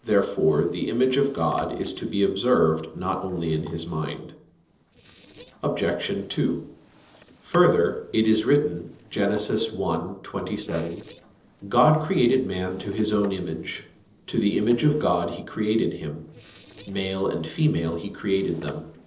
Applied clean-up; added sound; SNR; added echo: neural separator model SepFormer DNS4.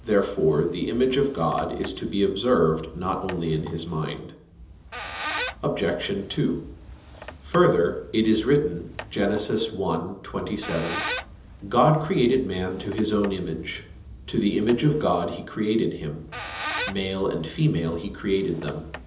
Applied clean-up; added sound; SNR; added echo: none; Squeak; 14 dB; reverberation time 1.2 s.